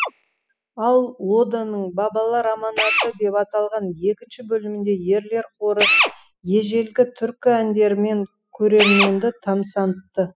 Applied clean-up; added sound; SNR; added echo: classical method spectral subtraction.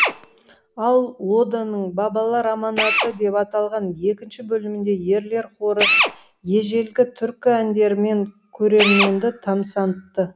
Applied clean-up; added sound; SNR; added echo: none; Drill; 6 dB; none.